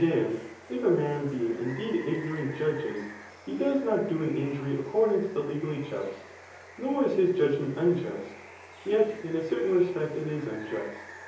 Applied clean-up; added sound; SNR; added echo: none; Water; 18 dB; reverberation time 0.7 s.